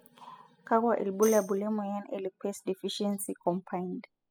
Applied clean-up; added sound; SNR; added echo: classical method spectral subtraction.